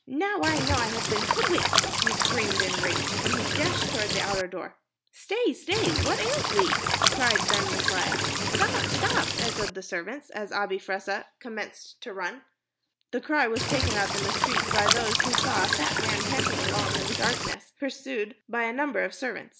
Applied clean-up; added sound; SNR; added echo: none; Cricket / Water; -4 dB; none.